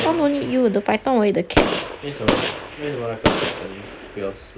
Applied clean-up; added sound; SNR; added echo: none; Gunshot, gunfire; 3 dB; none.